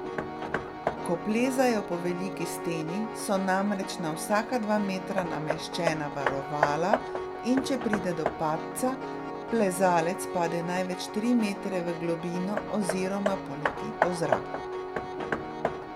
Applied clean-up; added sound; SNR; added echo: none; Piano + Hammer; 3 dB; none.